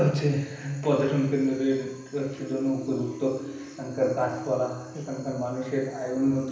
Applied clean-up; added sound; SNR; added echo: none; none; none; reverberation time 0.9 s.